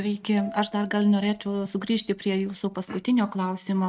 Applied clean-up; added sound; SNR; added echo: neural mask model RNNoise.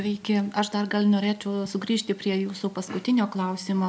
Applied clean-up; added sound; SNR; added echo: none; none; none; none.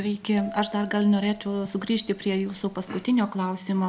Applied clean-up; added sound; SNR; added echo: none; Bell; 19 dB; none.